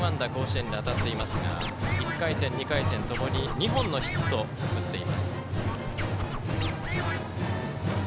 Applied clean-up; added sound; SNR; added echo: none; Scratching (performance technique); 7 dB; none.